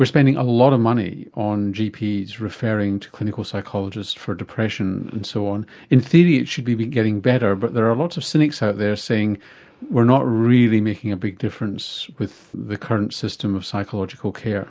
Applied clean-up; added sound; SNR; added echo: none; none; none; none.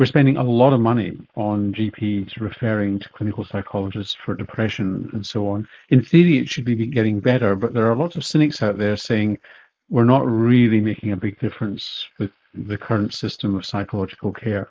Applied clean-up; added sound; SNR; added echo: neural mask model Resemble Enhance denoiser.